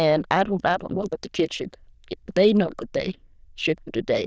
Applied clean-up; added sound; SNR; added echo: neural diffusion model UNIVERSE++.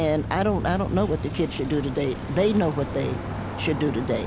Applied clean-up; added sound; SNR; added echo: none; Bicycle; 6 dB; none.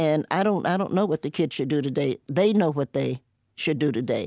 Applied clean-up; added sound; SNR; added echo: none; none; none; none.